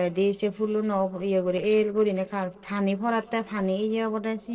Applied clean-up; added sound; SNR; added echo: neural separator model SepFormer DNS4.